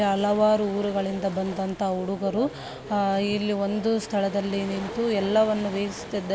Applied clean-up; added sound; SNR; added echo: none; Waves, surf; 16 dB; none.